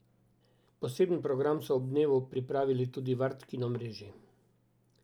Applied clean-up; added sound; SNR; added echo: none; none; none; none.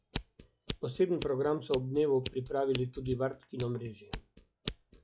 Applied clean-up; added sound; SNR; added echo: classical method log-MMSE.